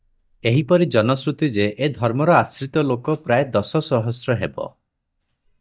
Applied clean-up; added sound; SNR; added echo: neural mask model DeepFilterNet 3.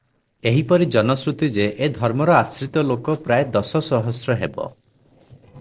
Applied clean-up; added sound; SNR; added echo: neural separator model SepFormer DNS4.